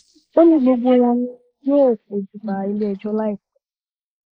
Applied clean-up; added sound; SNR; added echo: neural mask model Resemble Enhance denoiser.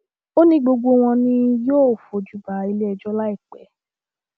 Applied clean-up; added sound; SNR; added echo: none; none; none; none.